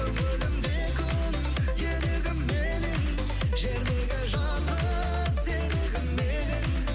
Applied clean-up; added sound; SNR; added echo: none; none; none; none.